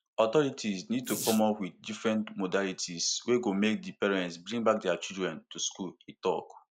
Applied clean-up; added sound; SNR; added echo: neural mask model Resemble Enhance denoiser.